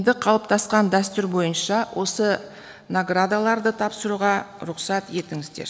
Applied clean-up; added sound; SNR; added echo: none; none; none; none.